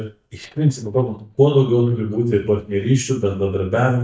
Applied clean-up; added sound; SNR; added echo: neural mask model DeepFilterNet 3.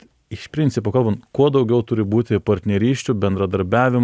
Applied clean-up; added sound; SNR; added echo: none; none; none; none.